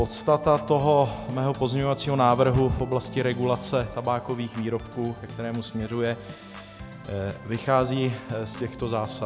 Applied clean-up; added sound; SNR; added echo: none; Organ; 14 dB; none.